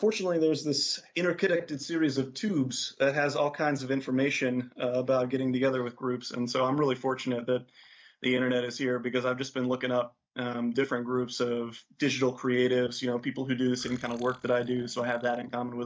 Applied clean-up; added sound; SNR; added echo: neural mask model DeepFilterNet 3.